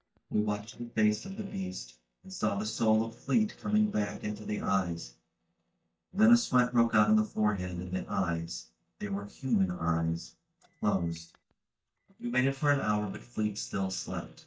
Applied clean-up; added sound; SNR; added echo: neural mask model DeepFilterNet 3.